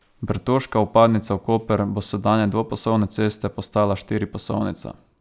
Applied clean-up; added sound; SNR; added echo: none; none; none; none.